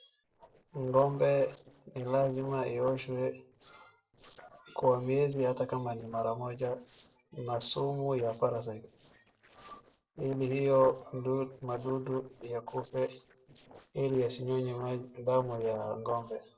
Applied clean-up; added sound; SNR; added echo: neural separator model SepFormer DNS4.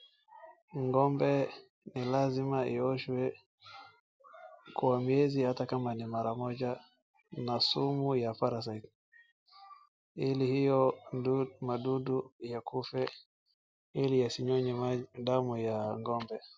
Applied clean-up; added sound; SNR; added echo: none; none; none; none.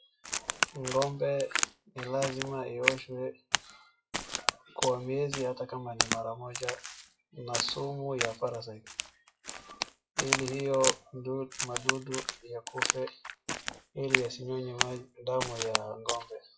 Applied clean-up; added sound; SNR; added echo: classical method WPE with log-MMSE.